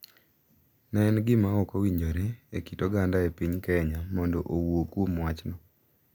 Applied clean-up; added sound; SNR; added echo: none; none; none; none.